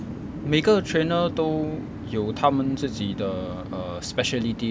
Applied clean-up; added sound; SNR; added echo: none; none; none; none.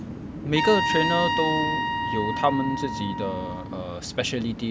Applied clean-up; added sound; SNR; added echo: none; Trumpet; 1 dB; none.